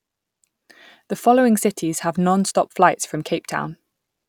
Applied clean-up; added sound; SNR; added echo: none; none; none; none.